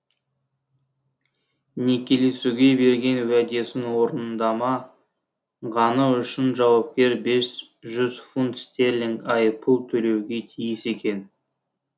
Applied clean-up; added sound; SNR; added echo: none; none; none; none.